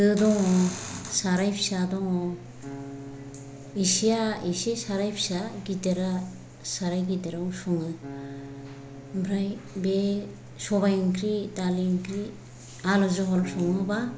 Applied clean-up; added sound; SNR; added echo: none; Acoustic guitar; 19 dB; none.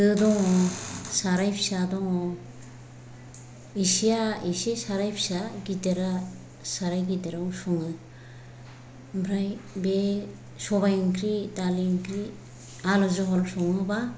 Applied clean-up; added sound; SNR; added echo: none; none; none; none.